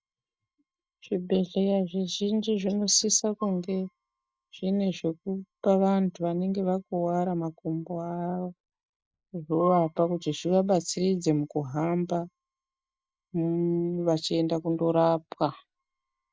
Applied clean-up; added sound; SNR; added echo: neural mask model DeepFilterNet 3.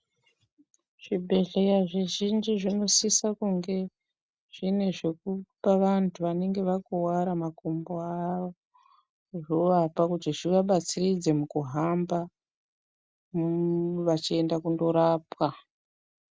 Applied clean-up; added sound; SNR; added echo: none; none; none; none.